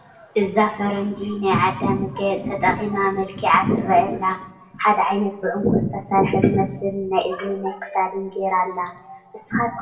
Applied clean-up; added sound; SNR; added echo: none; none; none; reverberation time 0.6 s.